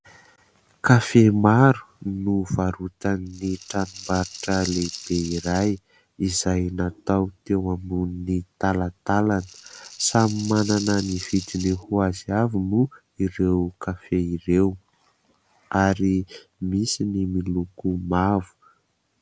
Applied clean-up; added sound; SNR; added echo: none; Rattle (instrument); 14 dB; none.